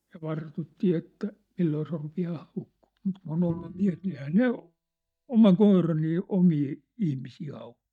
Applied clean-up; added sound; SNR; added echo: neural mask model DeepFilterNet 3.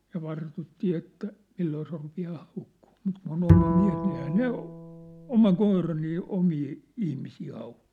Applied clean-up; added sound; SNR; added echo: none; Bowed string instrument; -1 dB; none.